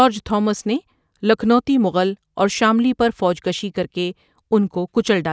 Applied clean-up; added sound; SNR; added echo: none; none; none; none.